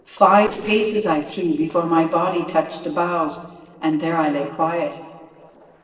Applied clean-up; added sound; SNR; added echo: neural separator model SepFormer DNS4.